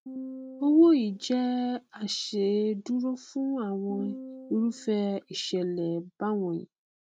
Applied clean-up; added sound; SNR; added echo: neural mask model RNNoise.